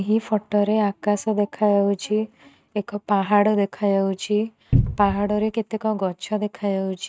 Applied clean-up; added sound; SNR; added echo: neural mask model RNNoise.